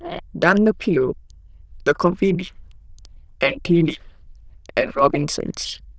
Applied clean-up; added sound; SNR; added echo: neural diffusion model UNIVERSE++.